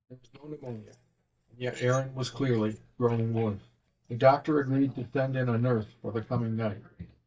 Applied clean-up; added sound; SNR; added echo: neural mask model DeepFilterNet 3.